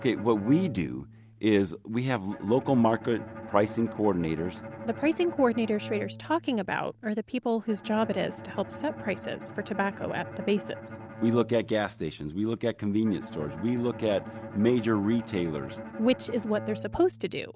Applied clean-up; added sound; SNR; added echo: none; Bowed string instrument; 14 dB; none.